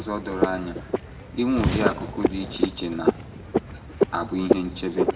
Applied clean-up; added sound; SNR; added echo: none; Frog; -2 dB; reverberation time 1.0 s.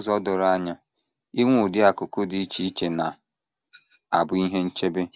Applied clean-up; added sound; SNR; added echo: none; none; none; none.